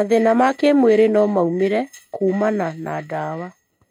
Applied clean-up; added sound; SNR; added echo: neural mask model RNNoise.